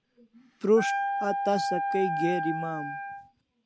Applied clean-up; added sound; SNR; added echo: none; Wind instrument, woodwind instrument; 1 dB; none.